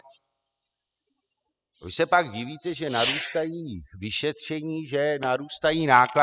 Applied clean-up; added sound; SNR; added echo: classical method spectral subtraction.